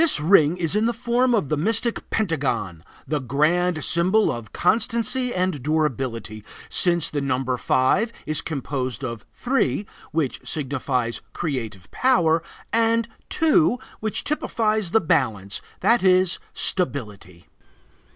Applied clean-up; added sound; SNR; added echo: none; none; none; none.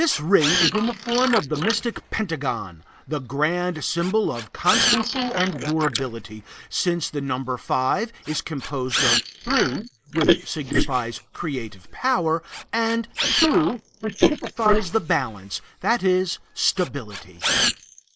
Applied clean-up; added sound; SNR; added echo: neural mask model Resemble Enhance denoiser.